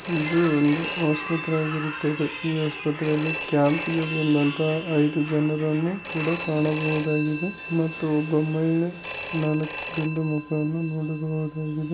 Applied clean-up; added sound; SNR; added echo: none; Telephone; 2 dB; none.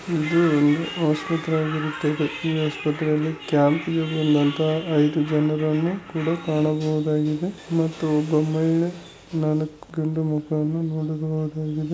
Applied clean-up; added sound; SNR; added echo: none; none; none; none.